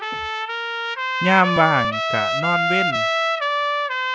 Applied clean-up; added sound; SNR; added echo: none; Trumpet; -1 dB; none.